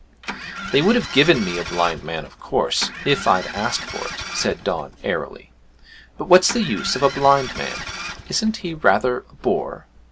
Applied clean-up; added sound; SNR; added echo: none; Engine starting; 11 dB; none.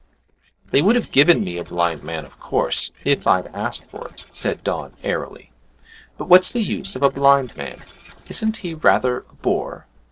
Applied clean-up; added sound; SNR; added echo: neural separator model SepFormer DNS4.